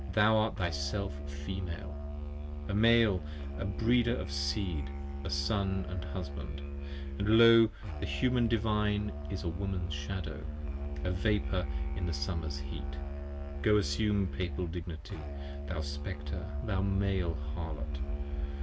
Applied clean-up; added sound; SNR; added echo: none; Musical instrument; 6 dB; none.